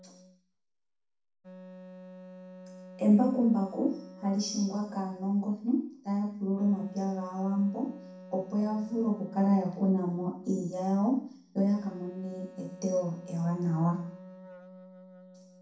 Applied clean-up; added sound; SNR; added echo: none; Wind instrument, woodwind instrument; 18 dB; reverberation time 0.6 s.